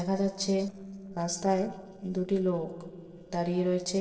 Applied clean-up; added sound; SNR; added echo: neural separator model SepFormer DNS4.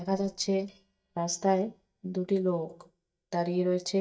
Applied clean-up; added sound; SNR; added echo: neural mask model DeepFilterNet 3.